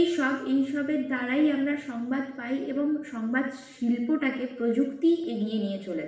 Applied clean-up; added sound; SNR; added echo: none; none; none; reverberation time 0.8 s.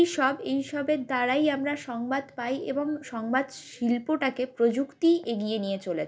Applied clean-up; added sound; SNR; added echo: none; none; none; none.